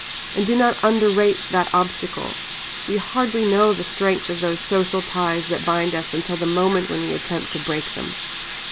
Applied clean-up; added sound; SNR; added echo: none; Sink (filling or washing) / Water tap, faucet; 4 dB; none.